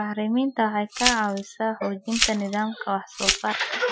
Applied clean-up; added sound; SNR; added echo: classical method Wiener filter.